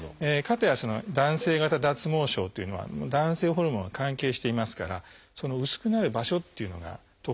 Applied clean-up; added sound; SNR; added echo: none; Cowbell; 19 dB; none.